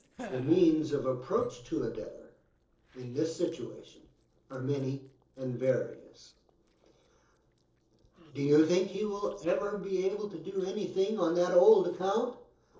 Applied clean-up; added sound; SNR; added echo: neural separator model SepFormer DNS4.